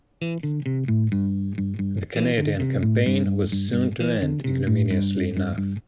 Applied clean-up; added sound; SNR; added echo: none; Electric guitar; -4 dB; none.